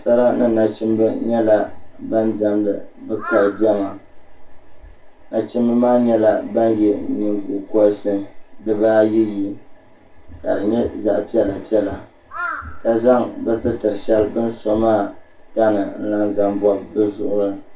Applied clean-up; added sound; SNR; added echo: none; Crow; 14 dB; reverberation time 0.2 s.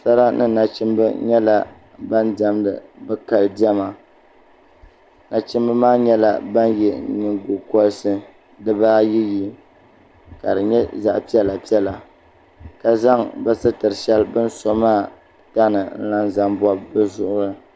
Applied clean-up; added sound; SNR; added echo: none; none; none; none.